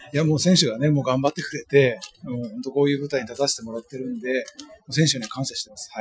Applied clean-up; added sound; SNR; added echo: classical method Wiener filter.